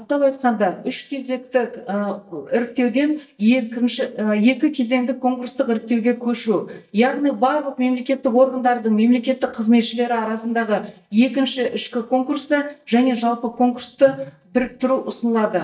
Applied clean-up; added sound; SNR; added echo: neural mask model DeepFilterNet 3.